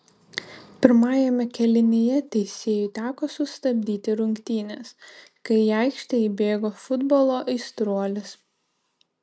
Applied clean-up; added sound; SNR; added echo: none; none; none; none.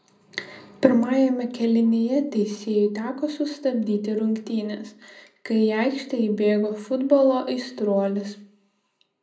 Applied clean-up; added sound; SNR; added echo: none; none; none; reverberation time 0.4 s.